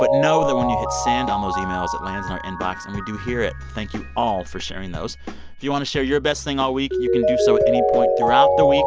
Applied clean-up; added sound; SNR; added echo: none; Mallet percussion; -3 dB; none.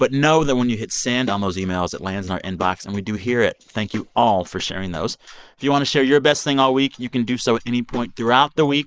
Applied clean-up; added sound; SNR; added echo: neural mask model Resemble Enhance denoiser.